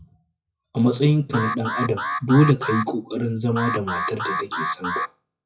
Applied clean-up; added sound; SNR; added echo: classical method WPE with log-MMSE.